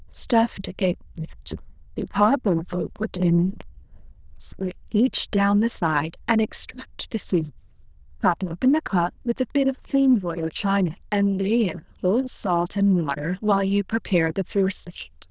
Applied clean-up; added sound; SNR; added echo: neural diffusion model UNIVERSE++.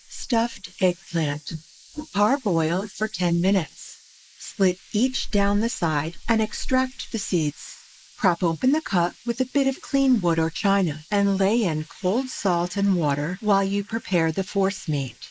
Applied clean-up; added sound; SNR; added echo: neural mask model Resemble Enhance denoiser.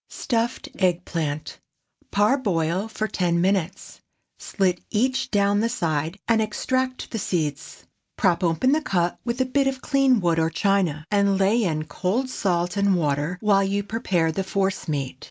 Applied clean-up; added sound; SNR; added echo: none; none; none; none.